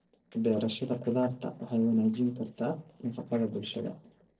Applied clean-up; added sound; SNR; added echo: neural separator model SepFormer DNS4.